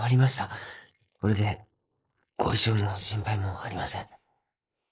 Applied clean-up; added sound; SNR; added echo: neural mask model Resemble Enhance denoiser.